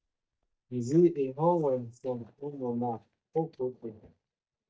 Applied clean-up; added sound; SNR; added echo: neural mask model DeepFilterNet 3.